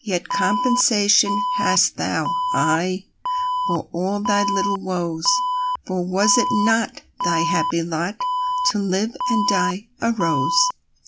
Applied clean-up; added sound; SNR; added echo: none; Alarm; 2 dB; none.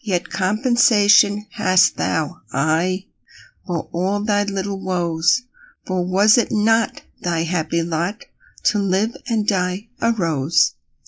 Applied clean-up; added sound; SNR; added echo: neural mask model Resemble Enhance denoiser.